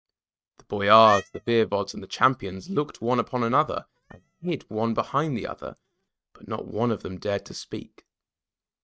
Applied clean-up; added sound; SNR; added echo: neural mask model RNNoise.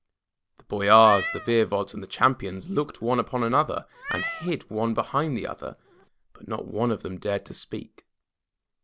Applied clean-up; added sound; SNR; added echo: none; Meow; 12 dB; none.